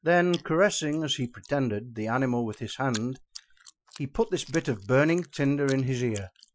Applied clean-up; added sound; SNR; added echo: classical method Wiener filter.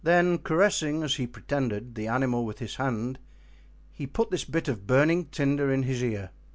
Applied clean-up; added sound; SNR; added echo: none; none; none; none.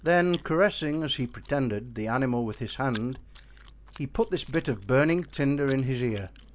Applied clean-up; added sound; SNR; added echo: none; Chewing, mastication; 20 dB; none.